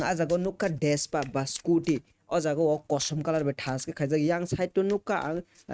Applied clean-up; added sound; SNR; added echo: neural mask model RNNoise.